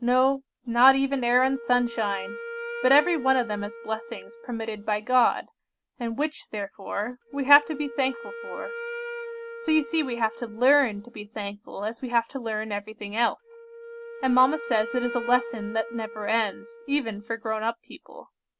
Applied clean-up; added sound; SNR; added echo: none; Wind instrument, woodwind instrument; 14 dB; none.